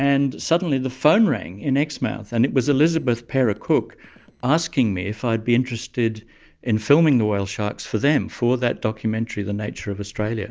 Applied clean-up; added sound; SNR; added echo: neural separator model SepFormer DNS4.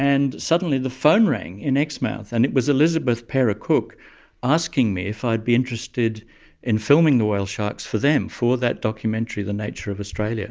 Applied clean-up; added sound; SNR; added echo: none; none; none; none.